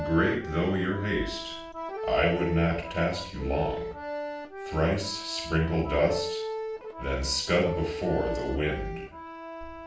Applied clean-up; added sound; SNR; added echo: none; Accordion; 8 dB; reverberation time 0.5 s.